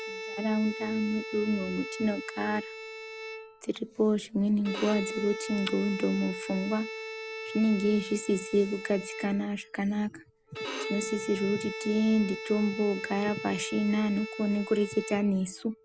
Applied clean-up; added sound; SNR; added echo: none; Bowed string instrument; 10 dB; none.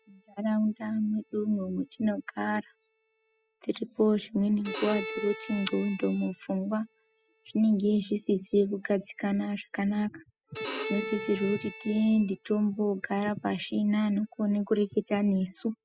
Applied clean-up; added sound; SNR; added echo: classical method spectral subtraction.